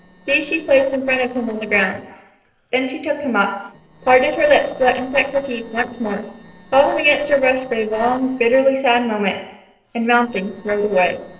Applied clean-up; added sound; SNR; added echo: neural separator model SepFormer DNS4.